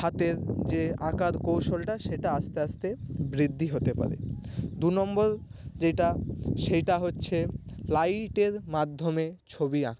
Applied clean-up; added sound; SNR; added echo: none; none; none; none.